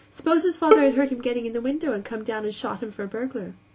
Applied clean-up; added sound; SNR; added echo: none; Bowed string instrument; 0 dB; none.